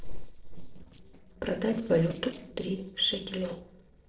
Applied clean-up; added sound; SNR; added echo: neural separator model SepFormer DNS4.